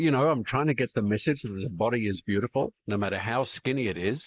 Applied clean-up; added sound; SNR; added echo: neural mask model Resemble Enhance denoiser.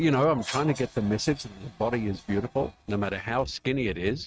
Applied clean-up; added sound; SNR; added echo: neural mask model RNNoise.